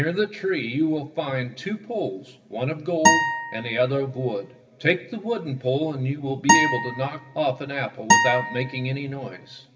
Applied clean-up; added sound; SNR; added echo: none; Acoustic guitar; -2 dB; reverberation time 1.8 s.